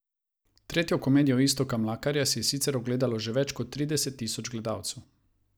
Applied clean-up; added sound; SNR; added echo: none; none; none; none.